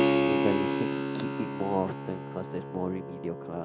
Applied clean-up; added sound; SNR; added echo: none; Keyboard (musical); -4 dB; none.